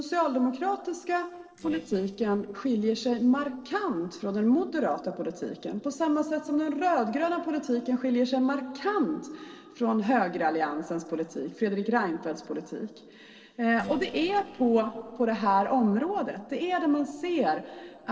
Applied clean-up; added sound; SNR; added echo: neural separator model SepFormer DNS4.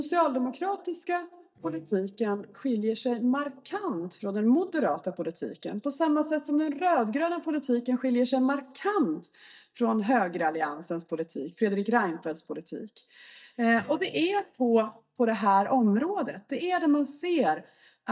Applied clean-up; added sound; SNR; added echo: neural mask model DeepFilterNet 3.